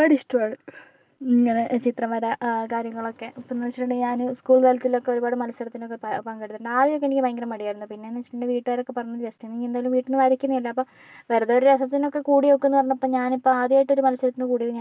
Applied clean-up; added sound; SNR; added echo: none; none; none; none.